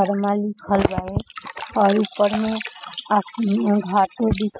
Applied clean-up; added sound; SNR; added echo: classical method spectral subtraction.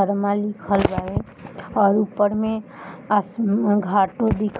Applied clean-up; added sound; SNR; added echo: none; none; none; none.